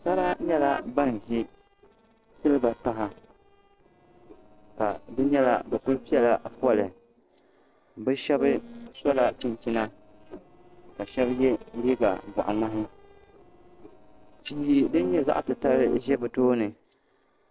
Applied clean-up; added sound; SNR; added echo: neural separator model SepFormer DNS4.